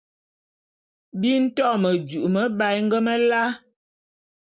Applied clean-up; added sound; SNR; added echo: none; none; none; none.